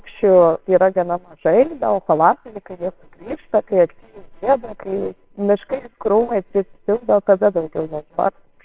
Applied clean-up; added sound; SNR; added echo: neural separator model SepFormer WHAMR!.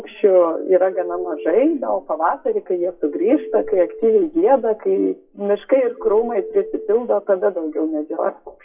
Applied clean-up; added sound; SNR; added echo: classical method WPE with log-MMSE.